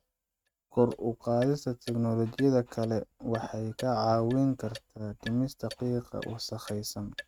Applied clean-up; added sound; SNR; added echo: neural mask model RNNoise.